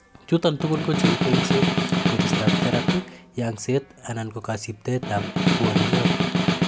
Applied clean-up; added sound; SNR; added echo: none; Snare drum; -3 dB; none.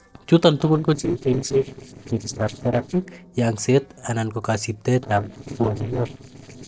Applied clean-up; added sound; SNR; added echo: neural separator model SepFormer DNS4.